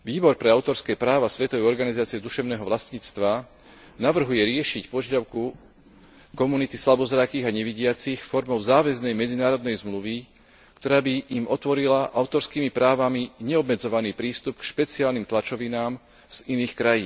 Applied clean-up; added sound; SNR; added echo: none; none; none; none.